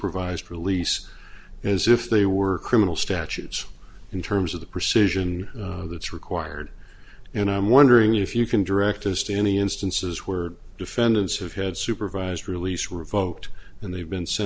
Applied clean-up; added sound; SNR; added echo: none; none; none; none.